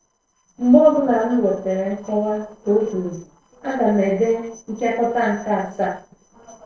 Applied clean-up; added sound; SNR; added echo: neural separator model SepFormer DNS4.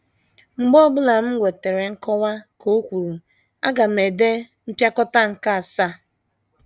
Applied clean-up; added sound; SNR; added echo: none; none; none; none.